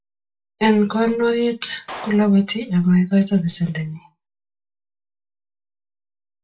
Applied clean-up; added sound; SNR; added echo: none; Clapping; 19 dB; reverberation time 0.2 s.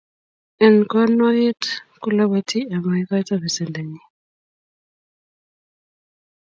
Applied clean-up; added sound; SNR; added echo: none; none; none; none.